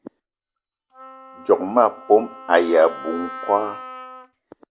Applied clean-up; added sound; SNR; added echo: none; Wind instrument, woodwind instrument; 16 dB; none.